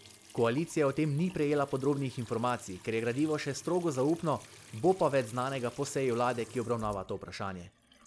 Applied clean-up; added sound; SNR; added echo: none; Trickle, dribble / Sink (filling or washing) / Water tap, faucet; 20 dB; none.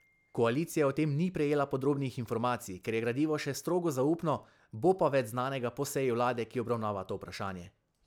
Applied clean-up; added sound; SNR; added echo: none; none; none; none.